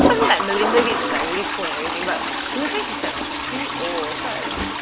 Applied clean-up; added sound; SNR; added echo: none; Toilet flush; -2 dB; none.